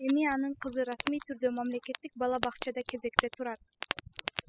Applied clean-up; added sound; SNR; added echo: classical method spectral subtraction.